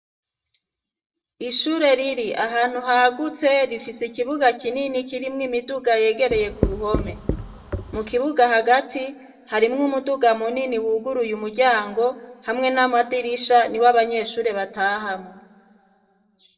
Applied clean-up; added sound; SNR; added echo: none; Writing; 5 dB; reverberation time 1.1 s.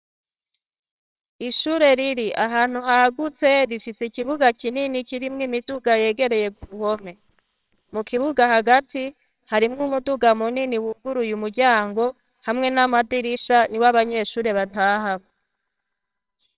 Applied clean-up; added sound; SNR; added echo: neural separator model SepFormer WHAMR!.